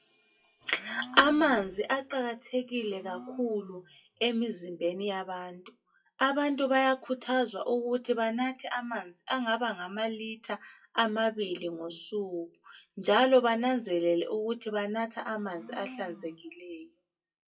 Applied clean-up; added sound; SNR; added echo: classical method WPE with log-MMSE.